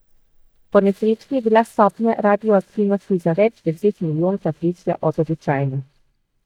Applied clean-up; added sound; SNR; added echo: neural mask model DeepFilterNet 3.